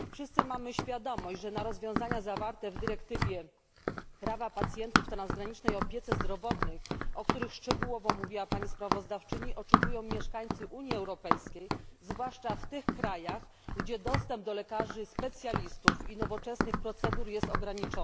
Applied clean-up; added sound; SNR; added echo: none; Run; -5 dB; none.